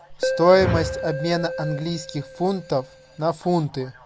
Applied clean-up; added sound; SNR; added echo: none; Whoosh, swoosh, swish + Keyboard (musical); 6 dB; none.